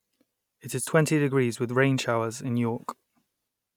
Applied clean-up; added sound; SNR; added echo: none; none; none; none.